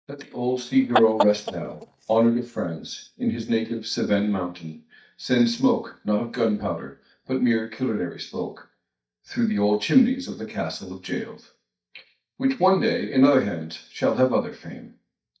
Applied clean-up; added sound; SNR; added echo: neural mask model DeepFilterNet 3.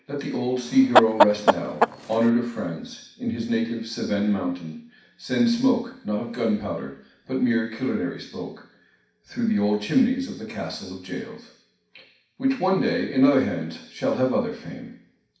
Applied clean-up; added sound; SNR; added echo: none; Chicken, rooster; -4 dB; reverberation time 0.6 s.